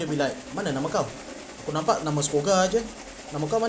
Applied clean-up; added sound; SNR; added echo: none; Engine starting; 13 dB; none.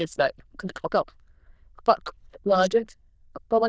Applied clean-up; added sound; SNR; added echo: neural diffusion model UNIVERSE++.